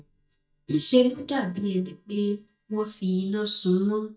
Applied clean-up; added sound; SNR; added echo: neural mask model DeepFilterNet 3.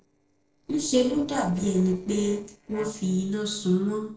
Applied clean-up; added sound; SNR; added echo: neural separator model SepFormer DNS4.